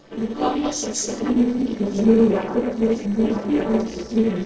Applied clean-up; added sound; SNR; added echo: neural separator model SepFormer DNS4.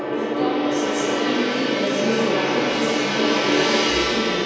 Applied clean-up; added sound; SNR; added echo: none; Gong; -5 dB; reverberation time 2.1 s.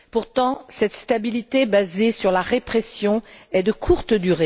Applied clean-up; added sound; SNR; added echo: none; none; none; none.